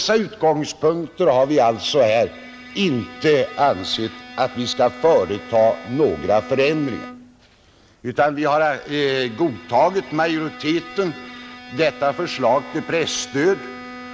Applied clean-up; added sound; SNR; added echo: none; Bowed string instrument; 18 dB; none.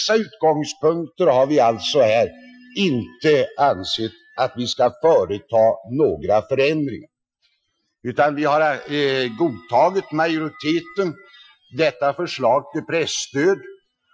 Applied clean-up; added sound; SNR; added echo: classical method Wiener filter.